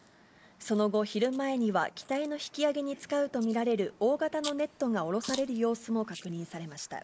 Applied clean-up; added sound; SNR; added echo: neural mask model Resemble Enhance denoiser.